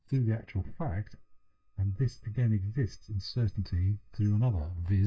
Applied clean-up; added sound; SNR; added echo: neural mask model DeepFilterNet 3.